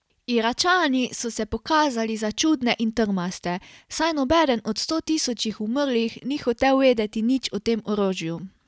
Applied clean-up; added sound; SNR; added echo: none; none; none; none.